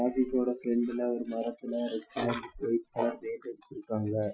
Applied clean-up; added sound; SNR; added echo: classical method Wiener filter.